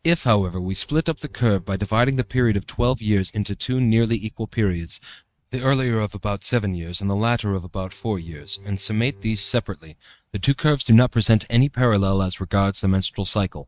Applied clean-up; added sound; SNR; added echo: neural mask model RNNoise.